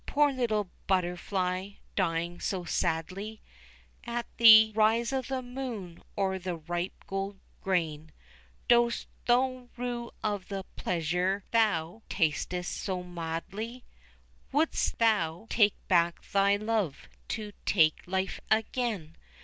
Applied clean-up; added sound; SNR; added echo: none; none; none; none.